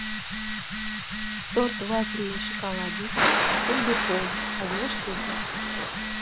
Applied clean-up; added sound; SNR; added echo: none; Thunder / Rain + Telephone; -3 dB; none.